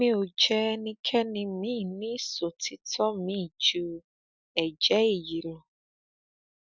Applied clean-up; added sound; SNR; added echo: none; none; none; none.